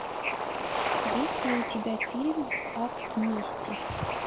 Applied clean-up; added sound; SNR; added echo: none; Bird / Ocean; -2 dB; none.